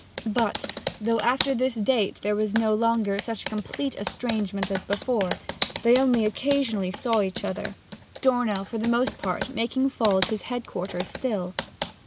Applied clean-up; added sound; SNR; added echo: none; Computer keyboard; 10 dB; none.